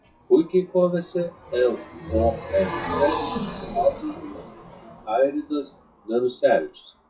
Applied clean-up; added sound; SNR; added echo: classical method WPE with log-MMSE.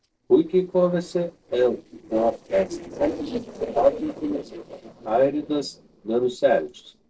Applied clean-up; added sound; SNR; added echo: neural separator model SepFormer DNS4.